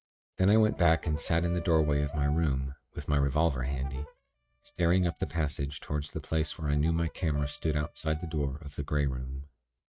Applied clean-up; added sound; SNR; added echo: neural mask model RNNoise.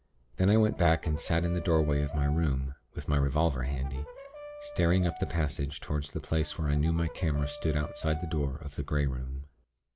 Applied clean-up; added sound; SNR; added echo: none; Brass instrument; 18 dB; none.